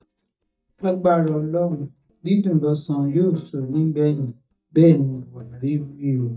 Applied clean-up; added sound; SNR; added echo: neural mask model DeepFilterNet 3.